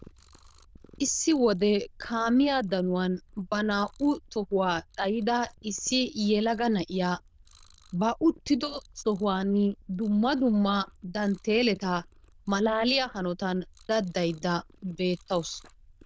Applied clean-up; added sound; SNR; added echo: neural diffusion model UNIVERSE++.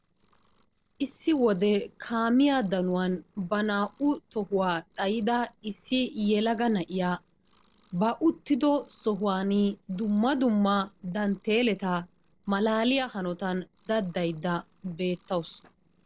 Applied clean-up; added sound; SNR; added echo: neural separator model SepFormer DNS4.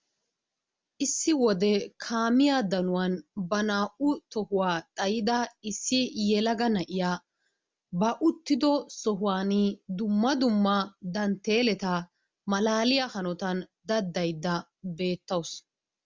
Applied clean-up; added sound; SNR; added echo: none; none; none; none.